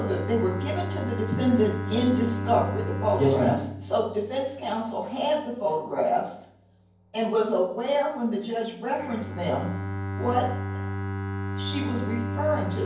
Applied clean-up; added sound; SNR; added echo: none; Bowed string instrument; 6 dB; reverberation time 0.9 s.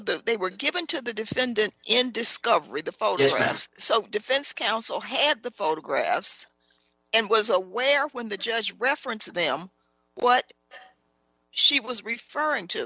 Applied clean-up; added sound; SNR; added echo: none; none; none; none.